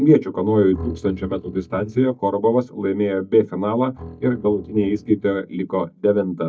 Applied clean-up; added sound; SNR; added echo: neural mask model DeepFilterNet 3.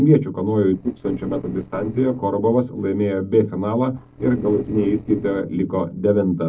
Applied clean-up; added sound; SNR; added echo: neural separator model SepFormer DNS4.